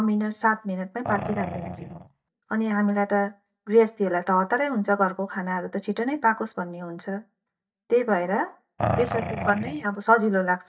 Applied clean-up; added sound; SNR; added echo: neural mask model DeepFilterNet 3.